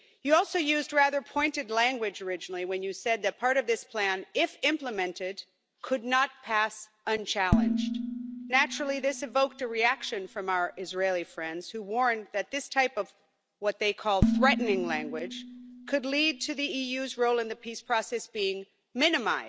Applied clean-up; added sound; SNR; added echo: none; Dishes, pots, and pans; 4 dB; none.